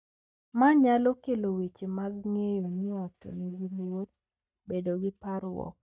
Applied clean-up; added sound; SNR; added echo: neural mask model DeepFilterNet 3.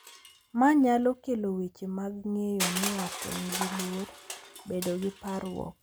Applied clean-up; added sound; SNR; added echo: none; Crushing; 9 dB; none.